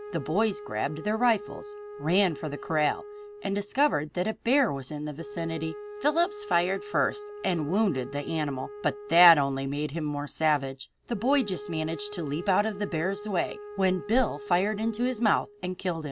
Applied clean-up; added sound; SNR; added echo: none; Wind instrument, woodwind instrument; 14 dB; none.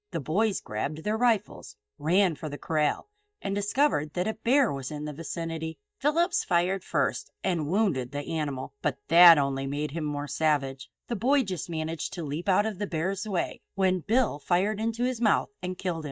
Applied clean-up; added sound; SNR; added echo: neural mask model DeepFilterNet 3.